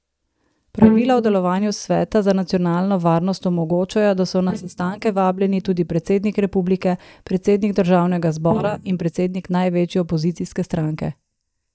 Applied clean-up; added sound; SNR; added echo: neural mask model DeepFilterNet 3.